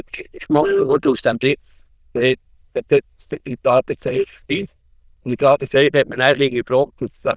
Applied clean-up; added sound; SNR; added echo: neural diffusion model UNIVERSE++.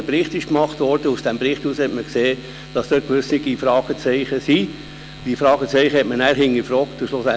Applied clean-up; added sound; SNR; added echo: none; none; none; none.